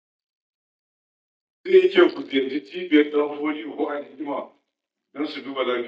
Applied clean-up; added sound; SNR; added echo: neural mask model DeepFilterNet 3.